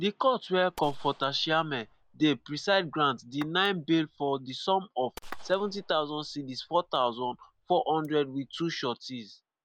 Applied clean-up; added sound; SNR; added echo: none; Tap / Glass + Gunshot, gunfire; 19 dB; none.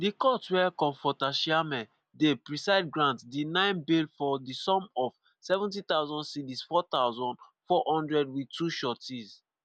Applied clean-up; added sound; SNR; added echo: none; none; none; none.